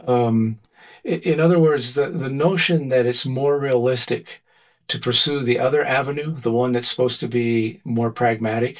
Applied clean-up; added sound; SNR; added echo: neural mask model DeepFilterNet 3.